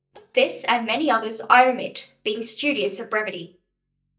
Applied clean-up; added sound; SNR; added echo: neural mask model DeepFilterNet 3.